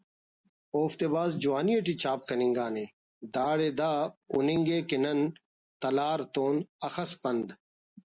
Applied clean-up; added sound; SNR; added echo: none; none; none; none.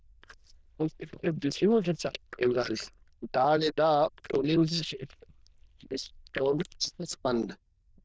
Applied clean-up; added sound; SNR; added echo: neural diffusion model UNIVERSE++.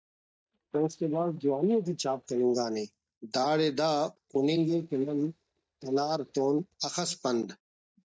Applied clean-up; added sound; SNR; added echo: neural mask model DeepFilterNet 3.